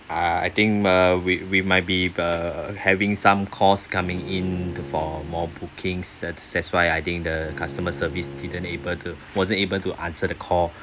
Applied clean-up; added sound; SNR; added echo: none; Bowed string instrument; 15 dB; none.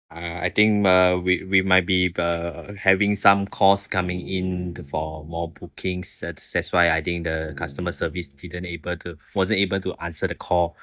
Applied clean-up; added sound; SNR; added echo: neural mask model DeepFilterNet 3.